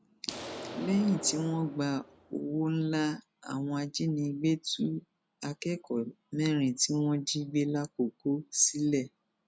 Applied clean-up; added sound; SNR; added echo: none; Explosion; 12 dB; none.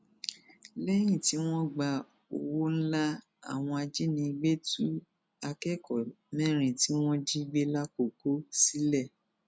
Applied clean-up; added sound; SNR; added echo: none; none; none; none.